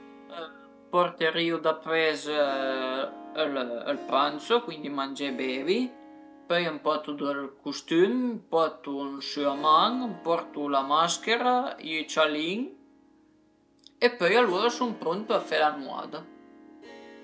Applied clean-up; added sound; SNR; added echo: none; Harp; 18 dB; none.